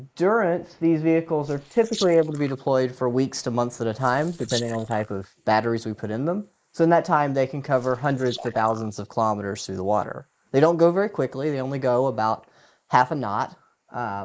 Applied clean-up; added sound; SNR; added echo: neural mask model Resemble Enhance denoiser.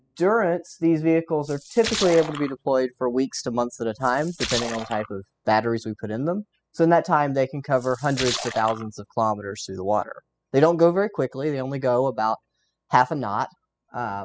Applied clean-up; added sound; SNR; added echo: classical method spectral subtraction.